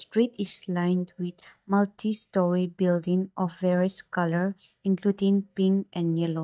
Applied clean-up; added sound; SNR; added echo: neural mask model DeepFilterNet 3.